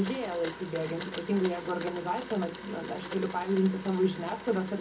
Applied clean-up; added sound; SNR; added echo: none; Domestic sounds, home sounds; 11 dB; reverberation time 0.3 s.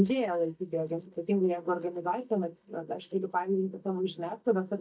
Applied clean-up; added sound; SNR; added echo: neural mask model DeepFilterNet 3.